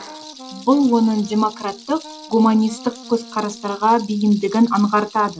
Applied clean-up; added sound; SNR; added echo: none; Wind instrument, woodwind instrument + Rattle; 19 dB; none.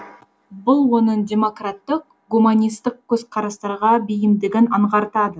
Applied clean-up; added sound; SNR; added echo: none; none; none; none.